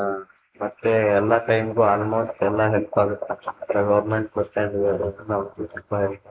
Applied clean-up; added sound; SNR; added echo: neural mask model Resemble Enhance denoiser.